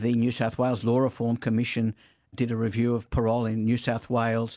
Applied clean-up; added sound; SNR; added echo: none; none; none; none.